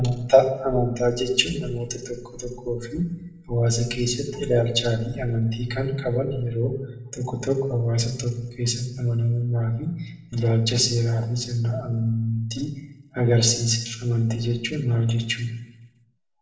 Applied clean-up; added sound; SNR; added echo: none; none; none; reverberation time 0.7 s.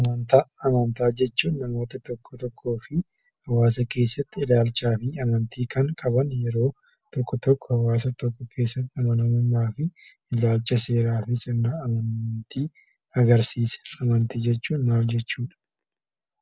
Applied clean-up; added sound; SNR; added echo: none; none; none; none.